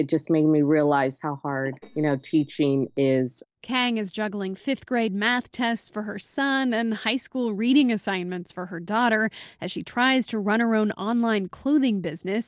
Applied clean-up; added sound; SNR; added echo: neural separator model SepFormer DNS4.